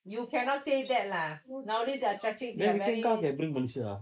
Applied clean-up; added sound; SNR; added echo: neural mask model Resemble Enhance denoiser.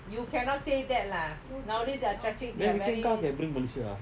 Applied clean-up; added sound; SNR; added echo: none; none; none; none.